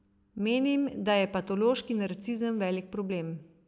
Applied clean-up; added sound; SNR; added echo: none; none; none; none.